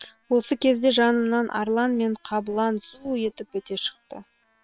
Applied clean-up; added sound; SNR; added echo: neural separator model SepFormer WHAM!.